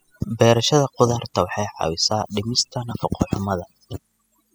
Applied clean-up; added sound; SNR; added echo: classical method spectral subtraction.